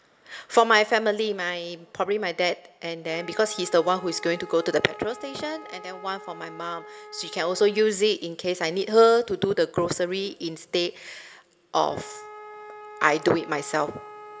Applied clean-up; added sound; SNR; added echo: none; Wind instrument, woodwind instrument; 20 dB; reverberation time 0.6 s.